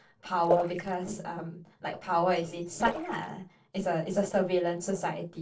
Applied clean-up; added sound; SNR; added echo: neural separator model SepFormer DNS4.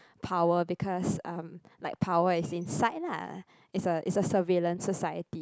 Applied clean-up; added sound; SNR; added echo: none; none; none; none.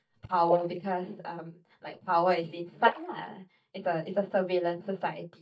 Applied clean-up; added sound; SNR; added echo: neural mask model DeepFilterNet 3.